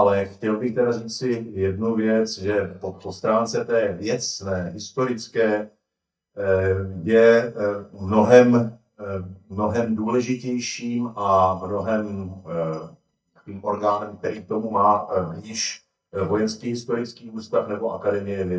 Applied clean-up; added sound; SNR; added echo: neural mask model DeepFilterNet 3.